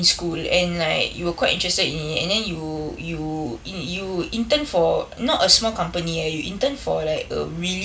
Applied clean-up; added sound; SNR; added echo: none; none; none; none.